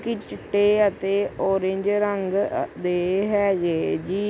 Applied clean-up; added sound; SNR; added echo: none; none; none; none.